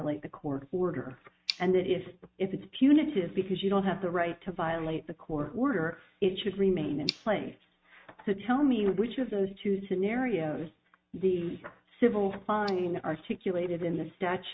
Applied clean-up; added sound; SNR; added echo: neural mask model RNNoise.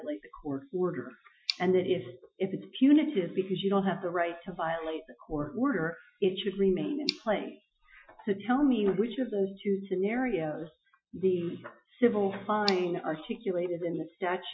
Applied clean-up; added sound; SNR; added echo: classical method Wiener filter.